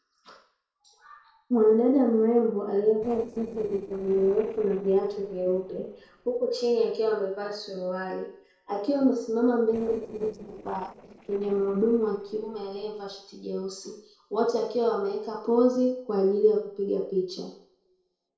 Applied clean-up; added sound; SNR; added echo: neural separator model SepFormer DNS4.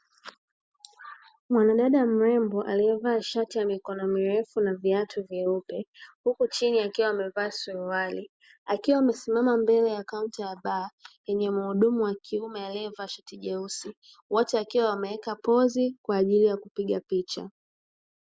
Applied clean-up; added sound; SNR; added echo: none; none; none; none.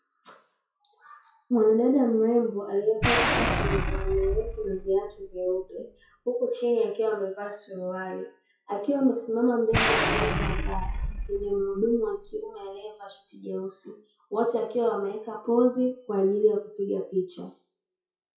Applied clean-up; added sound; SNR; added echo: classical method WPE with log-MMSE.